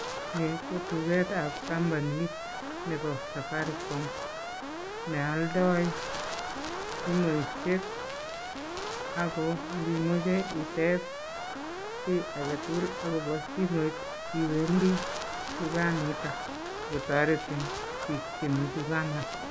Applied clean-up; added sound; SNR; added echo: none; Alarm + Wind; 5 dB; none.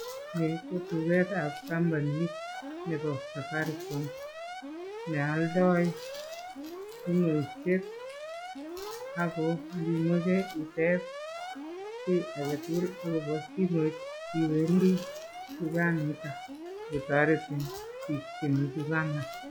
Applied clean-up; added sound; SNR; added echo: classical method log-MMSE.